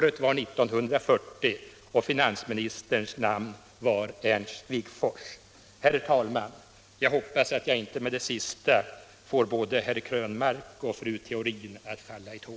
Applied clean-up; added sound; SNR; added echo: none; none; none; none.